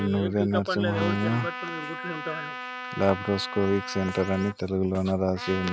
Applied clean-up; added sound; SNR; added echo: none; Trumpet; 11 dB; none.